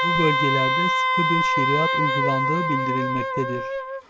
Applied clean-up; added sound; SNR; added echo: none; Wind instrument, woodwind instrument; -4 dB; none.